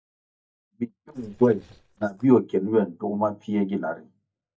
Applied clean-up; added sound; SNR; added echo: neural mask model DeepFilterNet 3.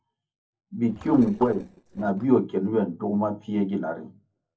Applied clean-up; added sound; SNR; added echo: neural separator model SepFormer DNS4.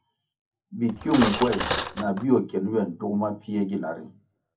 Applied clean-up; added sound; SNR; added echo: none; Cutlery, silverware; 1 dB; reverberation time 0.3 s.